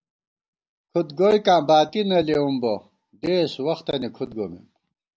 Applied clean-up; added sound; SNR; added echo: none; none; none; none.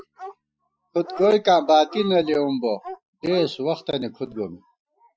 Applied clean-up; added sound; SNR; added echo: classical method Wiener filter.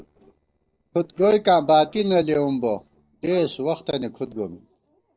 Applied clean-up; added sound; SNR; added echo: neural separator model SepFormer DNS4.